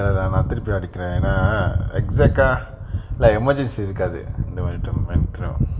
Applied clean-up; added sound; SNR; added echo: none; none; none; reverberation time 1.1 s.